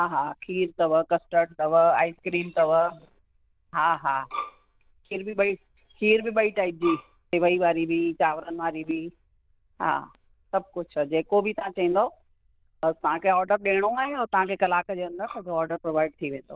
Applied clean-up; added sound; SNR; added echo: neural diffusion model UNIVERSE++.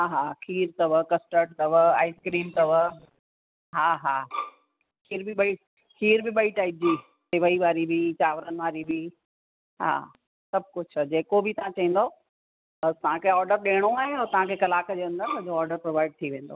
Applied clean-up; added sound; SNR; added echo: none; Bowed string instrument; 11 dB; none.